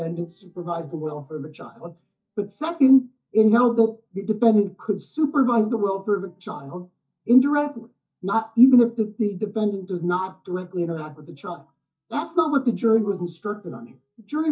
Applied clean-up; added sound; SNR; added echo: neural mask model DeepFilterNet 3.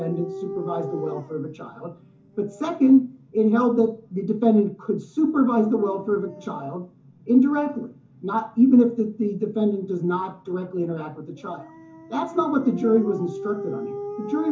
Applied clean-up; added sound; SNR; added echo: none; Dog; 16 dB; reverberation time 0.3 s.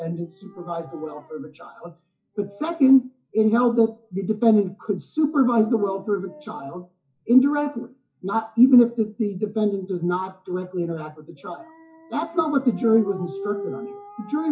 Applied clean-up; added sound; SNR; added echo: classical method WPE with log-MMSE.